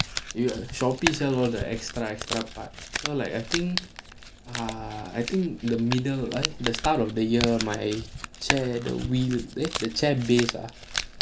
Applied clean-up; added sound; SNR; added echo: none; Crumpling, crinkling; 7 dB; none.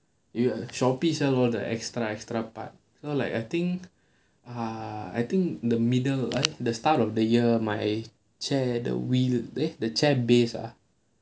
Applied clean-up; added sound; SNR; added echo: none; none; none; none.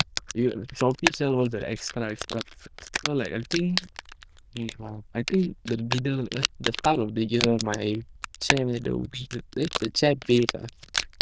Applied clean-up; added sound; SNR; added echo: neural diffusion model UNIVERSE++.